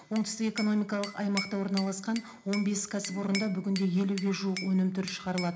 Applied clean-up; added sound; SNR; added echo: none; Glass / Bell; 13 dB; reverberation time 0.4 s.